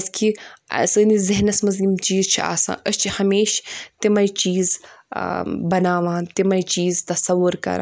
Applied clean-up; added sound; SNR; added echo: none; none; none; none.